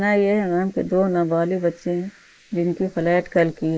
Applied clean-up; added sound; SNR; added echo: neural mask model Resemble Enhance denoiser.